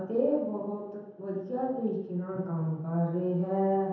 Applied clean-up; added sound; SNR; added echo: none; none; none; reverberation time 0.9 s.